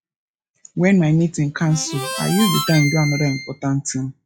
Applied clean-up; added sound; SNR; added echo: classical method log-MMSE.